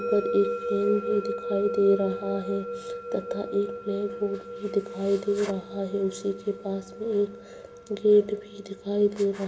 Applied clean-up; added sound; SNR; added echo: none; Musical instrument; 9 dB; reverberation time 2.1 s.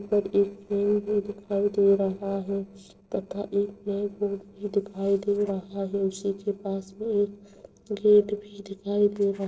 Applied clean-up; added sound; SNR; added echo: neural separator model SepFormer DNS4.